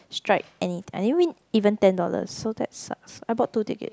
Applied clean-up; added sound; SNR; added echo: none; none; none; none.